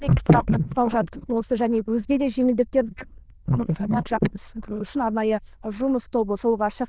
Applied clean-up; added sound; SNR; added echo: neural diffusion model UNIVERSE++.